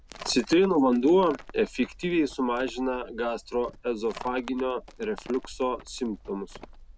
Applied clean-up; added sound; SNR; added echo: none; Livestock, farm animals, working animals; 18 dB; none.